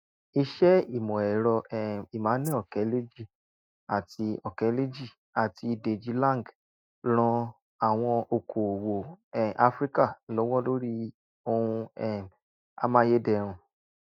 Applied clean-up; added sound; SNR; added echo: neural mask model DeepFilterNet 3.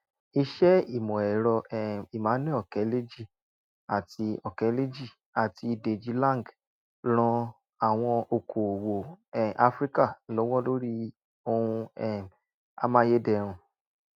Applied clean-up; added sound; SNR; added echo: none; none; none; none.